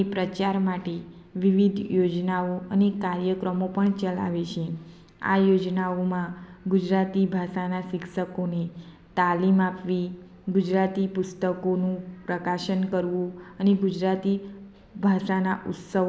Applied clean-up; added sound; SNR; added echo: none; none; none; none.